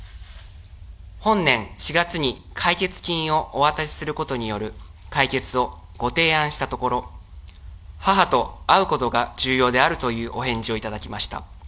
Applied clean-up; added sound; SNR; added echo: none; none; none; none.